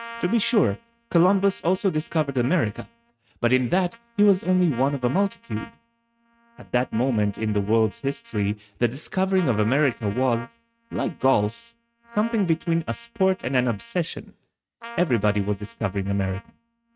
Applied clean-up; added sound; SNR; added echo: neural mask model RNNoise.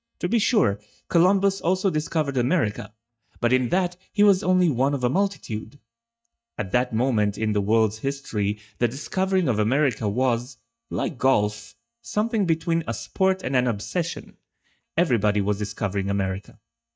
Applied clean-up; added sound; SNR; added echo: neural mask model DeepFilterNet 3.